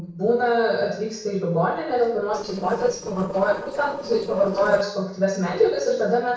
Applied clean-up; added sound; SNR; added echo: neural separator model SepFormer DNS4.